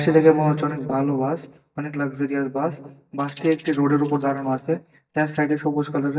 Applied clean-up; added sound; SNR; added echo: neural mask model DeepFilterNet 3.